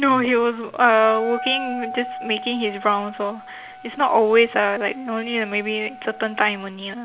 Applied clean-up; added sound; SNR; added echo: none; Wind instrument, woodwind instrument; 14 dB; none.